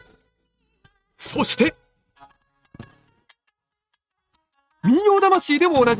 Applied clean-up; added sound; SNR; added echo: neural mask model RNNoise.